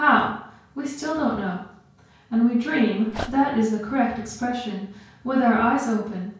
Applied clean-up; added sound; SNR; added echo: none; Dog; 13 dB; reverberation time 0.5 s.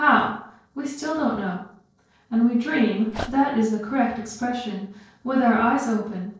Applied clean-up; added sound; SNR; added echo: neural separator model SepFormer DNS4.